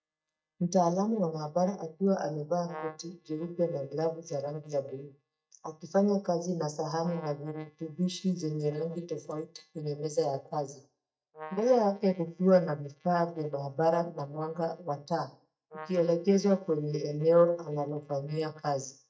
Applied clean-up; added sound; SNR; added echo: neural mask model DeepFilterNet 3.